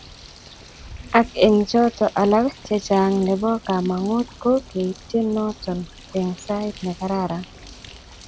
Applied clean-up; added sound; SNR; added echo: none; Bird; 19 dB; none.